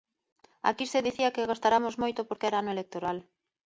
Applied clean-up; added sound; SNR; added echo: none; none; none; none.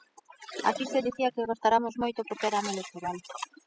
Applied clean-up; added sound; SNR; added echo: classical method spectral subtraction.